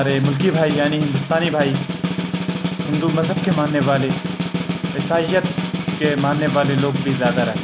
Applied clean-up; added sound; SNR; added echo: none; Snare drum; 2 dB; none.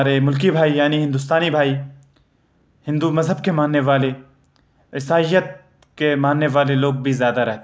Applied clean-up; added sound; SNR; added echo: none; none; none; none.